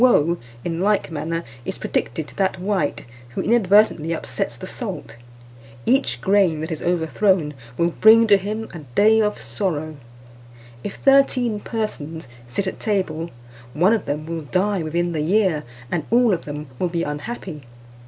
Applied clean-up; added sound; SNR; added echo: none; none; none; none.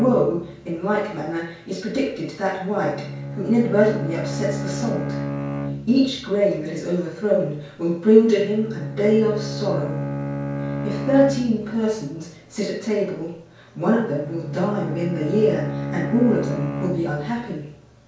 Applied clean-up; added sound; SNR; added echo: none; Bowed string instrument; 8 dB; reverberation time 0.5 s.